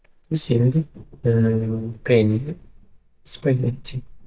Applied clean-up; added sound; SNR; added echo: neural mask model DeepFilterNet 3.